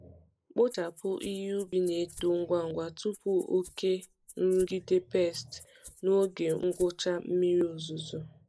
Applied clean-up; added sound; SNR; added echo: neural mask model Resemble Enhance denoiser.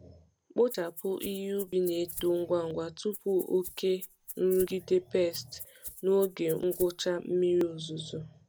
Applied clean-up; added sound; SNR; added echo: none; Rattle (instrument); 15 dB; none.